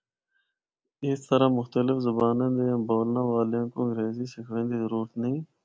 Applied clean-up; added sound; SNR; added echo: none; none; none; none.